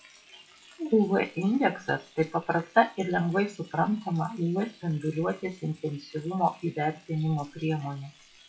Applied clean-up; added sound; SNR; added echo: classical method WPE with log-MMSE.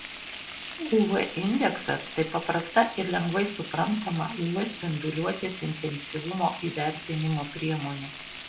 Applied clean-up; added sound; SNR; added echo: none; Frying (food); 11 dB; reverberation time 0.4 s.